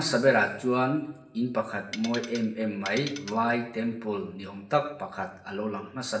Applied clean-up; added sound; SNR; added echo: none; Tools; 13 dB; reverberation time 1.1 s.